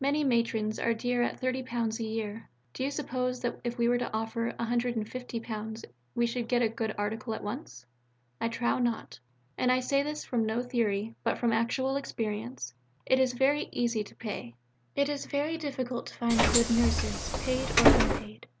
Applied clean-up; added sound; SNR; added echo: none; Bus; -4 dB; none.